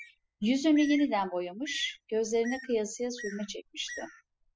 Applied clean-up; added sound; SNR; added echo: classical method spectral subtraction.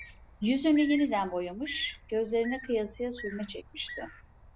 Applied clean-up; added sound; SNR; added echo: none; Bird; 14 dB; none.